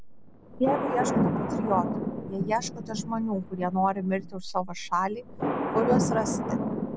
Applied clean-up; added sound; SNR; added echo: none; Thunder; 0 dB; none.